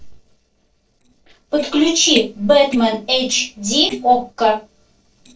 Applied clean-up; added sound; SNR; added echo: neural separator model SepFormer DNS4.